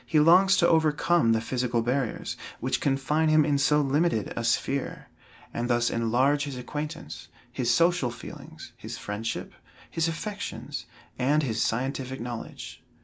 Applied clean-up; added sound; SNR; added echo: none; none; none; none.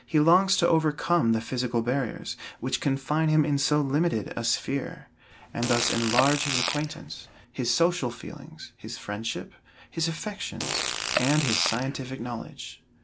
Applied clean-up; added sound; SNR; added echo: none; Fart; 4 dB; none.